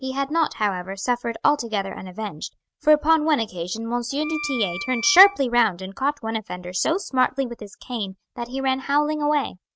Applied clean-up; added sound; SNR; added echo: neural mask model RNNoise.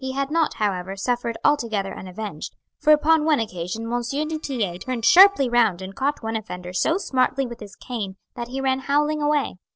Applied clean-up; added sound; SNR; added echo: neural separator model SepFormer DNS4.